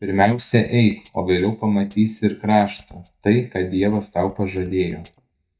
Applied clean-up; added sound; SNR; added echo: neural mask model DeepFilterNet 3.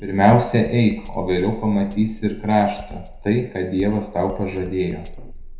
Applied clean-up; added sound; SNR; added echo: none; Drum kit; 16 dB; reverberation time 0.6 s.